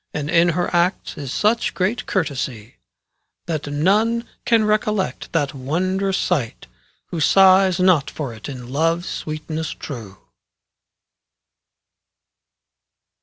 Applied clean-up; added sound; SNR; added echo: none; none; none; none.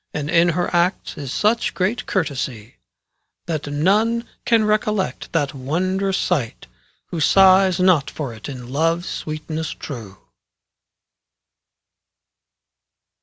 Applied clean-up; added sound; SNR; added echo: none; Bowed string instrument; 13 dB; none.